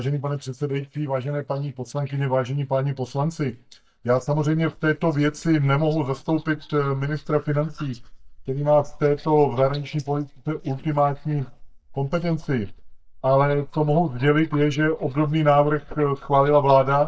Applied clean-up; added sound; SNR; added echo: neural mask model DeepFilterNet 3.